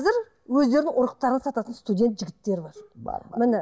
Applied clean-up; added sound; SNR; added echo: none; none; none; none.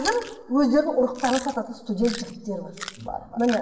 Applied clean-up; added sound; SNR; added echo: none; Chewing, mastication; 15 dB; reverberation time 1.1 s.